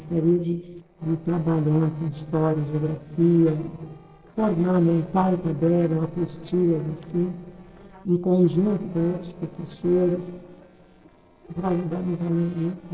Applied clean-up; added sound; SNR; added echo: neural separator model SepFormer DNS4.